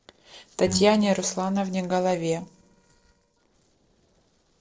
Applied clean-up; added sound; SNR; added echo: neural separator model SepFormer DNS4.